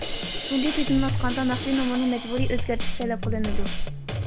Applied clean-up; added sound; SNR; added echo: none; Drum kit + Sink (filling or washing) / Water tap, faucet; -2 dB; none.